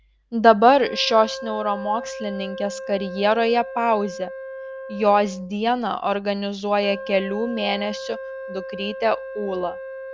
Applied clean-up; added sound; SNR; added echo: none; Wind instrument, woodwind instrument; 12 dB; none.